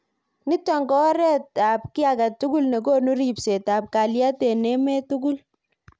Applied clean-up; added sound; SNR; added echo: none; none; none; none.